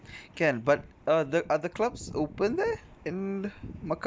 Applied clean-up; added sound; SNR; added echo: none; none; none; none.